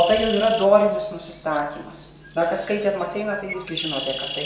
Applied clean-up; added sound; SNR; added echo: none; Bird; 12 dB; none.